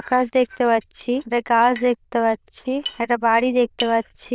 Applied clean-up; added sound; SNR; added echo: neural diffusion model UNIVERSE++.